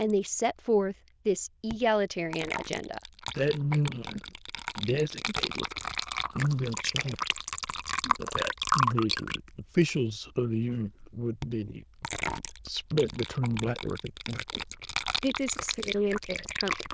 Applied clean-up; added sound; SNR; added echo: neural diffusion model UNIVERSE++.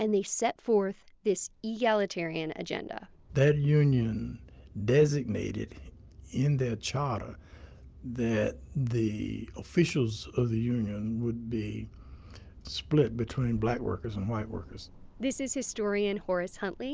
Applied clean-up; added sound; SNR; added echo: none; none; none; none.